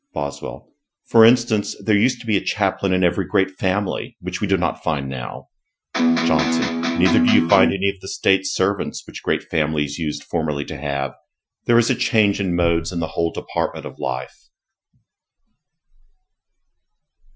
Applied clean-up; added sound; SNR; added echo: classical method Wiener filter.